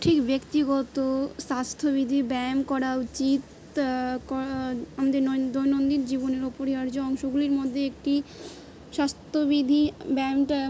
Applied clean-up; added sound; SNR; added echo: none; none; none; none.